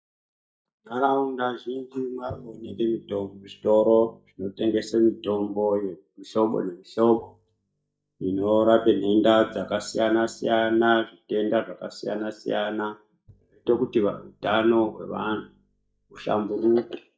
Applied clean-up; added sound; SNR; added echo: neural mask model DeepFilterNet 3.